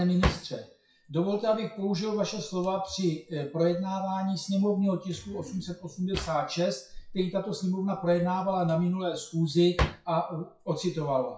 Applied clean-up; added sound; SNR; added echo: classical method WPE with log-MMSE.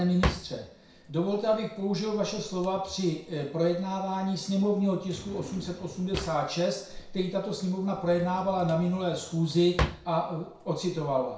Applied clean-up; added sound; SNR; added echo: none; Drawer open or close; 11 dB; reverberation time 0.6 s.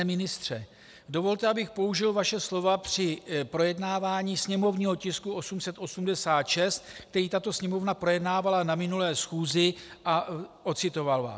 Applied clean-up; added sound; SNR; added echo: none; none; none; none.